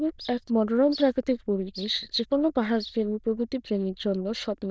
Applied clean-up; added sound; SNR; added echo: neural diffusion model UNIVERSE++.